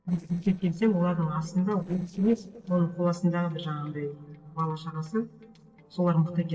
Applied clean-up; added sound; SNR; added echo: neural separator model SepFormer DNS4.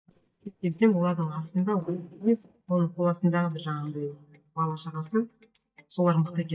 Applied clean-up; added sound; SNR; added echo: neural mask model DeepFilterNet 3.